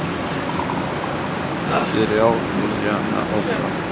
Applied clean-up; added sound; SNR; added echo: none; Liquid; 15 dB; none.